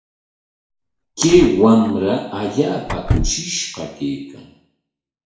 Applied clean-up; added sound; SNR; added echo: none; Door / Car; 7 dB; reverberation time 0.6 s.